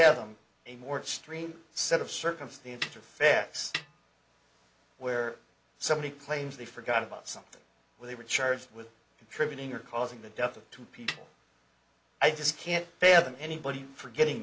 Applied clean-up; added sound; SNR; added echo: none; Snare drum; 10 dB; none.